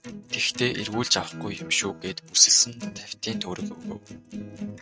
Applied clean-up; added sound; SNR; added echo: neural mask model RNNoise.